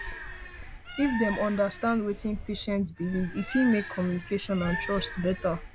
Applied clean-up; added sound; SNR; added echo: none; Bird; 10 dB; none.